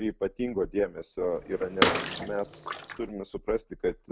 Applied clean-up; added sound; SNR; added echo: none; Bathtub (filling or washing) / Water / Splash, splatter; 0 dB; none.